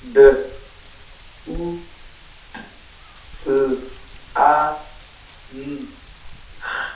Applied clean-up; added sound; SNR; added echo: none; Wind; 16 dB; reverberation time 0.5 s.